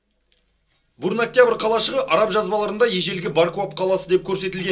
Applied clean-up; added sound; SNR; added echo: none; none; none; reverberation time 0.2 s.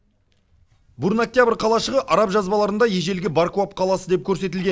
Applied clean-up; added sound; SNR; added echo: none; none; none; none.